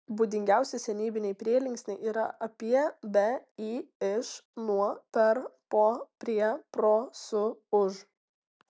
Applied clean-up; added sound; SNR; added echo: none; none; none; none.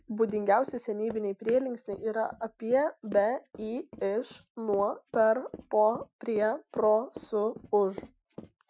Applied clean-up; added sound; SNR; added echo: classical method Wiener filter.